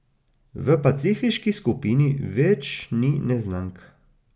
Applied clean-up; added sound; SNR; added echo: none; none; none; none.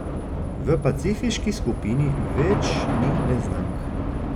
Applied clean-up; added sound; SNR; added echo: none; Subway, metro, underground / Train; 0 dB; none.